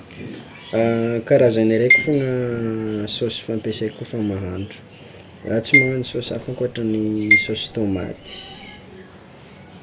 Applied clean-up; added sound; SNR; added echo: none; Marimba, xylophone; 1 dB; none.